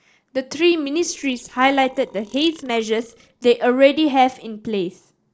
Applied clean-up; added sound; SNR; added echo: neural separator model SepFormer DNS4.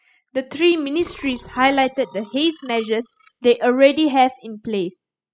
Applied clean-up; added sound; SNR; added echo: classical method spectral subtraction.